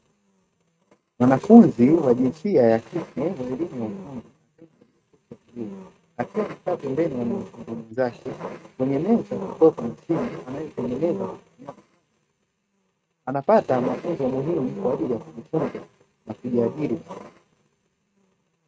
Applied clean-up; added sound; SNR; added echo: neural mask model RNNoise.